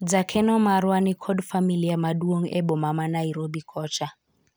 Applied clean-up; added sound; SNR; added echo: none; none; none; none.